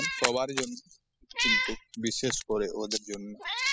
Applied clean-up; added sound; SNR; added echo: classical method spectral subtraction.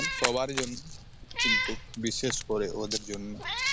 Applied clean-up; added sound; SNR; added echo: none; Meow + Fire; 0 dB; none.